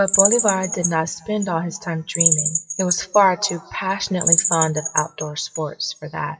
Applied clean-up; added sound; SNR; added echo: classical method WPE with log-MMSE.